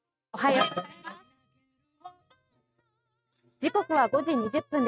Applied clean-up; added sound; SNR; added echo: neural mask model RNNoise.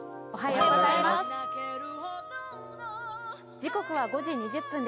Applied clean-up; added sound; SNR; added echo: none; Harp; 0 dB; none.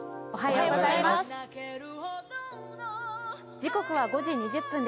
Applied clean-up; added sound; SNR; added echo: none; none; none; none.